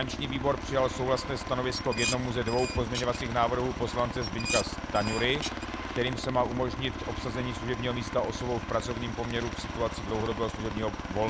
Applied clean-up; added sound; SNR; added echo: none; Dishes, pots, and pans + Aircraft; 4 dB; none.